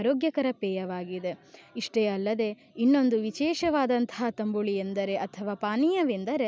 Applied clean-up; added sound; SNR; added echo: none; none; none; none.